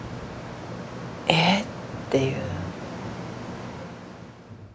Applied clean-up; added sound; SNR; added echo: none; Thunder / Rain; 18 dB; none.